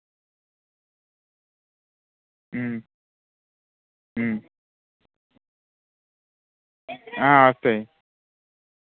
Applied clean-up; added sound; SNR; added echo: none; none; none; none.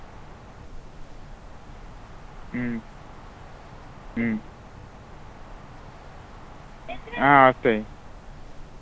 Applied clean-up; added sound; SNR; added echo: none; Wind; 13 dB; none.